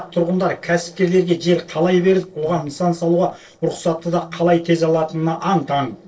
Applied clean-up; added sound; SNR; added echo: neural separator model SepFormer DNS4.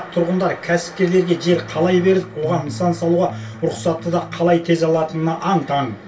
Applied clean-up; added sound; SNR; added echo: none; Electric guitar; 15 dB; reverberation time 0.2 s.